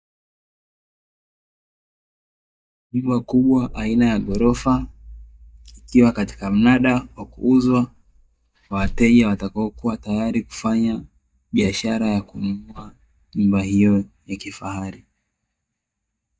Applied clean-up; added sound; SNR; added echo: neural mask model DeepFilterNet 3.